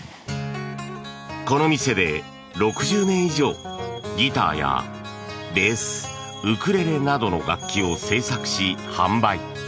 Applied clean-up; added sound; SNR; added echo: none; none; none; none.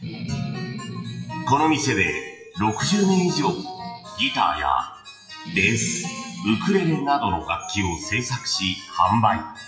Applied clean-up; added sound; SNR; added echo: classical method WPE with log-MMSE.